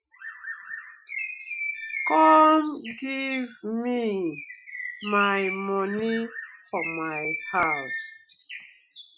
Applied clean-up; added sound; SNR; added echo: classical method Wiener filter.